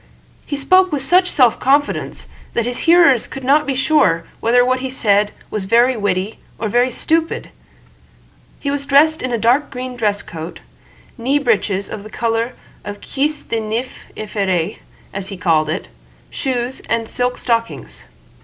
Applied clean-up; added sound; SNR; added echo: none; none; none; none.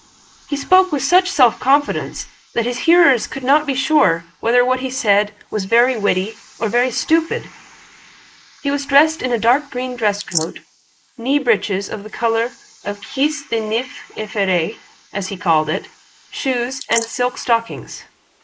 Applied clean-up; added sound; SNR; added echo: neural mask model Resemble Enhance denoiser.